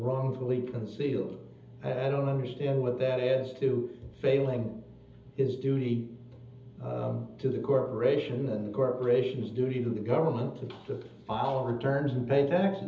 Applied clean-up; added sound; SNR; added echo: none; none; none; reverberation time 0.7 s.